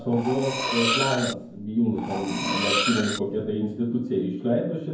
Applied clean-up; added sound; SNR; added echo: none; Cutlery, silverware; 3 dB; reverberation time 0.9 s.